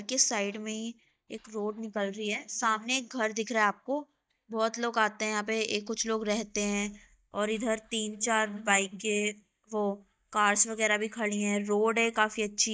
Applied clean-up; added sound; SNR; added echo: neural mask model DeepFilterNet 3.